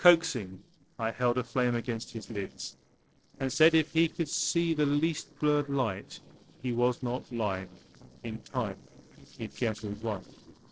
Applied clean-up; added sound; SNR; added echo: neural separator model SepFormer DNS4.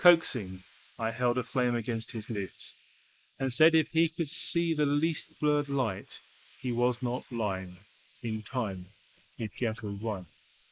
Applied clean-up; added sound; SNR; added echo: neural mask model Resemble Enhance denoiser.